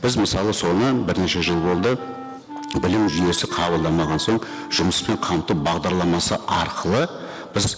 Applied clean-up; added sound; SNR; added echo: none; Wind instrument, woodwind instrument; 16 dB; none.